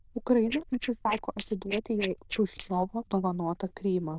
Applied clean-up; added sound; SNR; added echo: neural diffusion model UNIVERSE++.